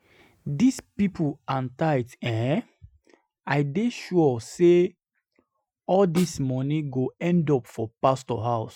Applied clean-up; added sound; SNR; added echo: classical method Wiener filter.